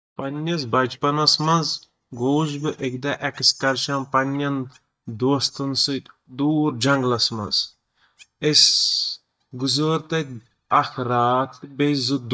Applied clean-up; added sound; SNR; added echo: neural mask model DeepFilterNet 3.